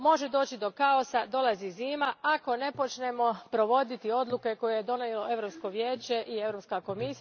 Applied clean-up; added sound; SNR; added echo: none; none; none; none.